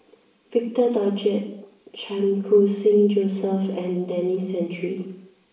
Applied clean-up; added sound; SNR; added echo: none; none; none; reverberation time 0.7 s.